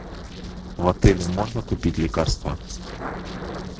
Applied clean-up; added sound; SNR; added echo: neural separator model SepFormer DNS4.